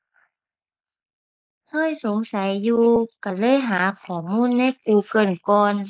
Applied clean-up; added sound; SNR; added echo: neural mask model Resemble Enhance denoiser.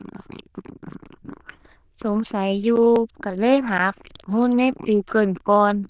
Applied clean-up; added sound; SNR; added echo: neural diffusion model UNIVERSE++.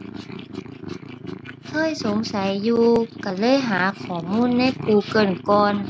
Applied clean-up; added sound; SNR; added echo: none; Purr; 11 dB; none.